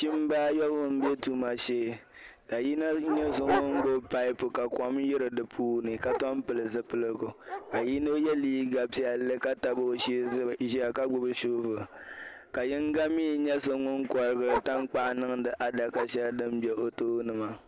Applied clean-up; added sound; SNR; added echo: none; Dog; 11 dB; none.